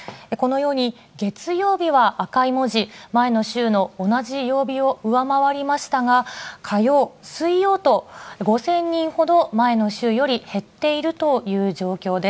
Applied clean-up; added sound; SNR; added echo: none; none; none; none.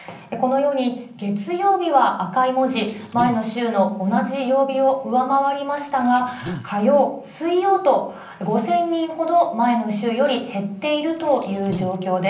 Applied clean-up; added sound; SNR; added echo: none; Liquid; 13 dB; reverberation time 0.6 s.